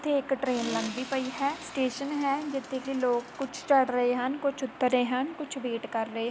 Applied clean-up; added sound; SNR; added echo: none; Accelerating, revving, vroom; 14 dB; none.